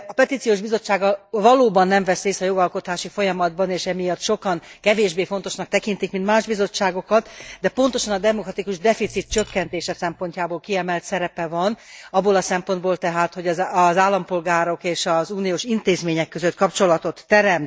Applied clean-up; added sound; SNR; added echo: neural mask model DeepFilterNet 3.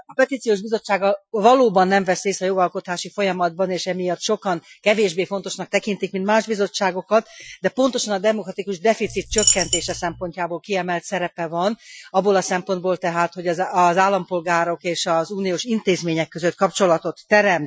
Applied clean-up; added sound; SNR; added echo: classical method Wiener filter.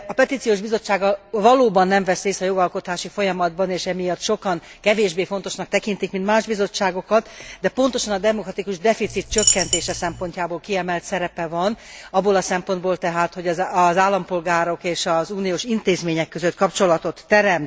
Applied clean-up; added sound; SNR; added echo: none; Coin (dropping); 2 dB; none.